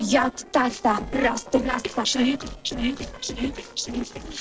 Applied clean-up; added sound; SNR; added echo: neural separator model SepFormer DNS4.